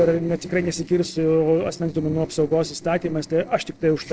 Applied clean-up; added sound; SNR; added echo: neural separator model SepFormer DNS4.